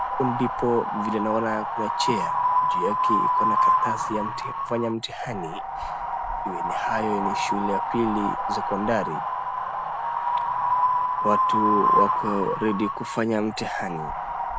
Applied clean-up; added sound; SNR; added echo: none; Wind; -3 dB; none.